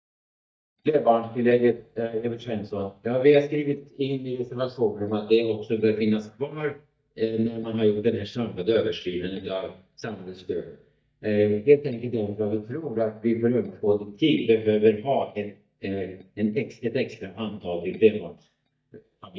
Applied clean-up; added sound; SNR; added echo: neural mask model DeepFilterNet 3.